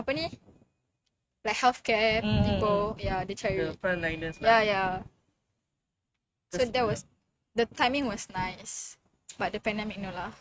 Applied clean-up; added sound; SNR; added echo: neural mask model RNNoise.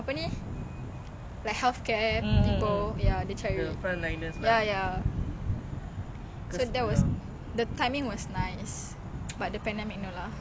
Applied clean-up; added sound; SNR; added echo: none; Thunder; 1 dB; none.